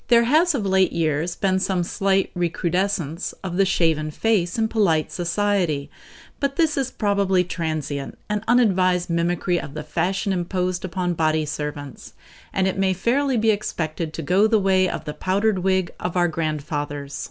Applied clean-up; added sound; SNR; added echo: none; none; none; none.